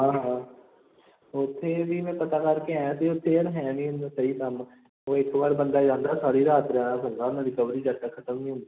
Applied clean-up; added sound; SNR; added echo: none; none; none; none.